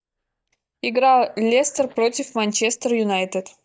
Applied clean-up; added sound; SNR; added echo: neural mask model DeepFilterNet 3.